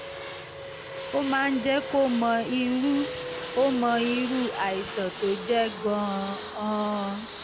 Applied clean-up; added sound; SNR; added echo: none; Fixed-wing aircraft, airplane; 8 dB; none.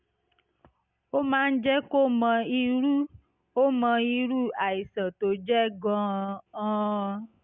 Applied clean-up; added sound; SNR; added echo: none; none; none; none.